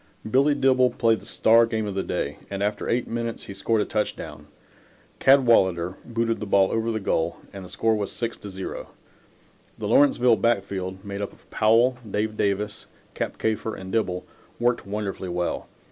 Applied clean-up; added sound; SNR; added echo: none; none; none; none.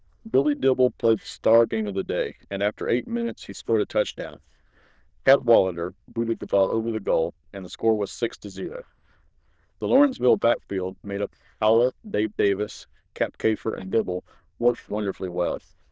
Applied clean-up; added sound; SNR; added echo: neural diffusion model UNIVERSE++.